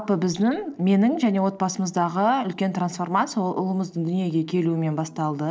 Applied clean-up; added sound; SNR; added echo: neural separator model SepFormer DNS4.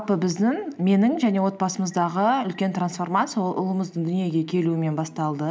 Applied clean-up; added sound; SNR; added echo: none; none; none; none.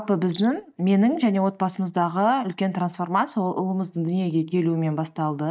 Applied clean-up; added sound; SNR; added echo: neural mask model DeepFilterNet 3.